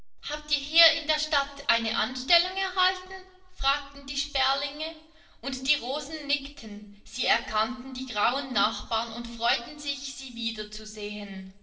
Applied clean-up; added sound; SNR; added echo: none; none; none; reverberation time 0.8 s.